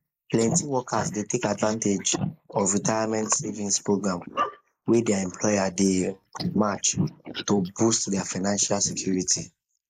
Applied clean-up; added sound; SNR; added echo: neural mask model Resemble Enhance denoiser.